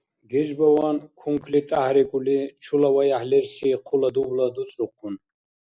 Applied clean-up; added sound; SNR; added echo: none; none; none; none.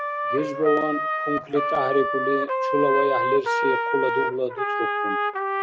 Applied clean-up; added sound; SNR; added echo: none; Trumpet; -1 dB; none.